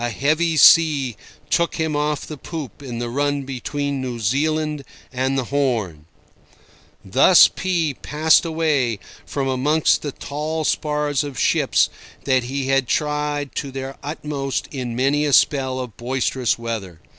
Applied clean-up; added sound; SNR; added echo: none; none; none; none.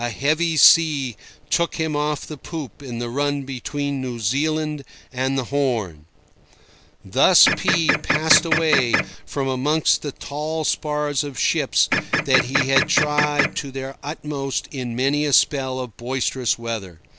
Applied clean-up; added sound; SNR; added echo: none; Printer; 0 dB; none.